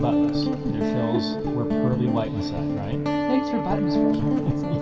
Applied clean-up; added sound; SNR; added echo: none; Guitar; -4 dB; reverberation time 2.0 s.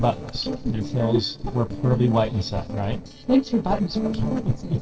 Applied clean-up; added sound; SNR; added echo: neural separator model SepFormer DNS4.